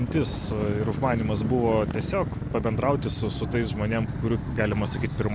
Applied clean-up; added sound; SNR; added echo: none; Motorcycle; 4 dB; none.